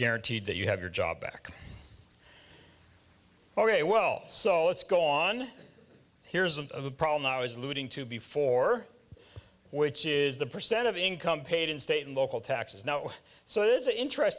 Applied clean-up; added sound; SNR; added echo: none; none; none; none.